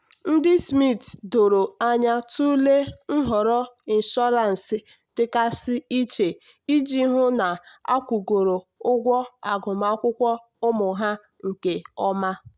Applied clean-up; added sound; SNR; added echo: none; none; none; none.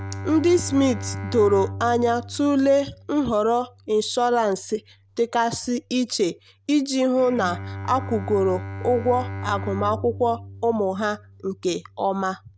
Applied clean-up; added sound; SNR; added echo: none; Bowed string instrument; 12 dB; none.